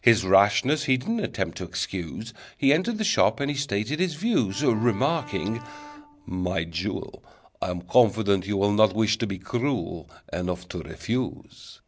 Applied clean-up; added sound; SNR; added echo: none; Bowed string instrument; 18 dB; none.